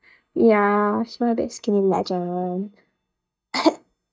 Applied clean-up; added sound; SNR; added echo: neural mask model DeepFilterNet 3.